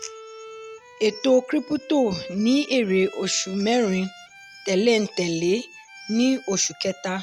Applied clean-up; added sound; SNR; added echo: none; Bowed string instrument; 20 dB; none.